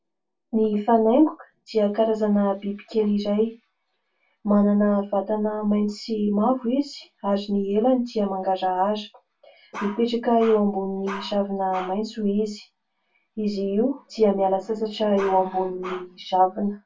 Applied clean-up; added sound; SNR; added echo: none; Bark; 15 dB; reverberation time 0.2 s.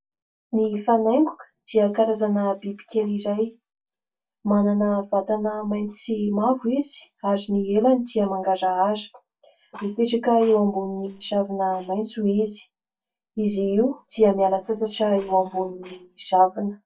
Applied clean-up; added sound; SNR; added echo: neural mask model DeepFilterNet 3.